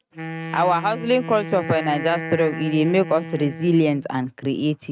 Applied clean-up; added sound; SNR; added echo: neural mask model RNNoise.